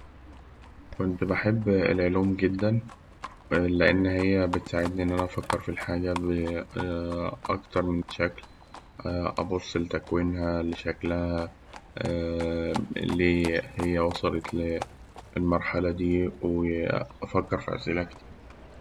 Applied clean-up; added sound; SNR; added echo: none; Livestock, farm animals, working animals; 15 dB; none.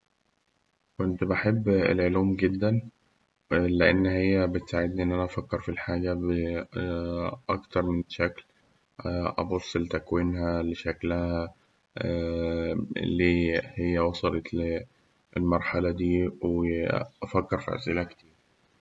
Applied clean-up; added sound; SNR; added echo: none; none; none; none.